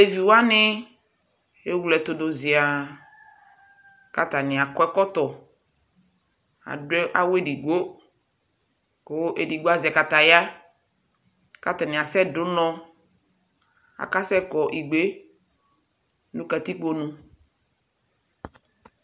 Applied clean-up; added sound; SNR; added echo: none; none; none; none.